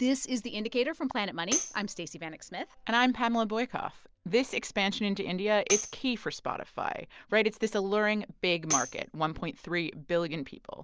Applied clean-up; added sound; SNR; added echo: none; Tambourine; 7 dB; none.